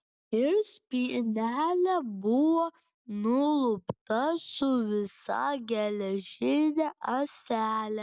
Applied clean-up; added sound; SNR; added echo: neural mask model Resemble Enhance denoiser.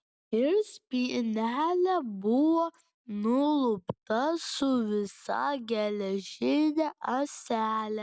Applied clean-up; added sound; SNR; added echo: none; none; none; none.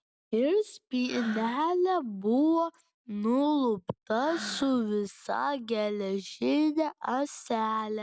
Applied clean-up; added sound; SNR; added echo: none; Breathing; 17 dB; none.